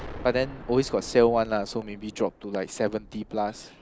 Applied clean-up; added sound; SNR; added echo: none; Explosion; 16 dB; none.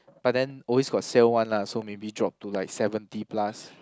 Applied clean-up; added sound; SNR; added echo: none; none; none; none.